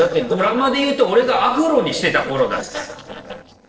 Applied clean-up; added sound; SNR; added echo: neural separator model SepFormer DNS4.